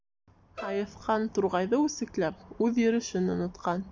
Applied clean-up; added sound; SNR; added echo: none; Bowed string instrument; 15 dB; none.